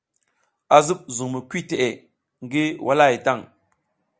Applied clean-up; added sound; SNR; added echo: none; none; none; none.